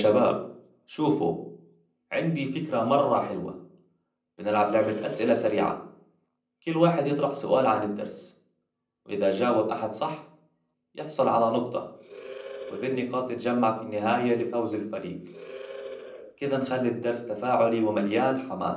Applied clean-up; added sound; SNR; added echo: none; Animal; 14 dB; reverberation time 0.6 s.